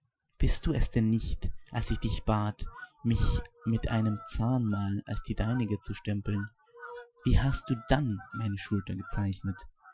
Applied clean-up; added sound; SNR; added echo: classical method Wiener filter.